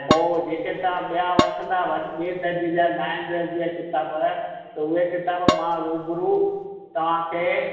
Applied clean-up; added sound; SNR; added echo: none; Dishes, pots, and pans; 3 dB; reverberation time 1.3 s.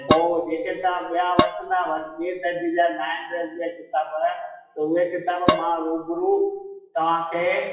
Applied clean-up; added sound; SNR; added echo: classical method WPE with log-MMSE.